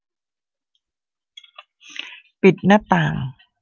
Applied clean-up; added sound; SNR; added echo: none; none; none; none.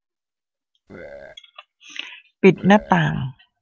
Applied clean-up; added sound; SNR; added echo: none; Burping, eructation; 17 dB; none.